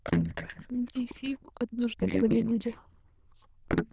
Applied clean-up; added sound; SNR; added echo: neural diffusion model UNIVERSE++.